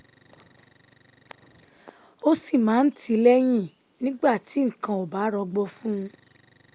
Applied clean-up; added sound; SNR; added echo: none; none; none; none.